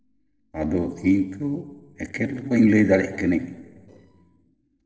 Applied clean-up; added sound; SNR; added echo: neural separator model SepFormer DNS4.